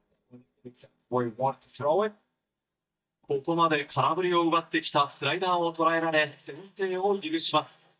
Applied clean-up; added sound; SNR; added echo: neural mask model DeepFilterNet 3.